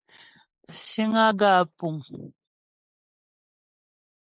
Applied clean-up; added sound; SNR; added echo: neural mask model Resemble Enhance denoiser.